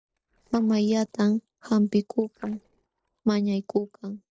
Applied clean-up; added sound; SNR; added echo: neural separator model SepFormer DNS4.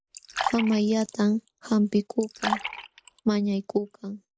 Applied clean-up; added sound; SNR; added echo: none; Fill (with liquid); 9 dB; none.